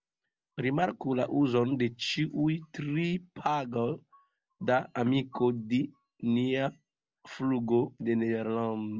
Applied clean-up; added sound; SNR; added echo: none; none; none; none.